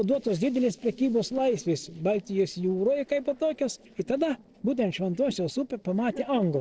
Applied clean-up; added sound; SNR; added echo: neural separator model SepFormer DNS4.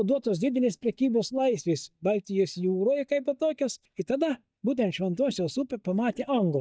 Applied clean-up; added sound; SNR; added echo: neural mask model DeepFilterNet 3.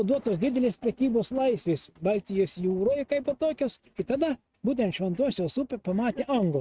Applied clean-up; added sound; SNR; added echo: neural mask model RNNoise.